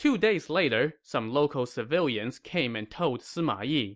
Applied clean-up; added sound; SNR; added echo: none; none; none; none.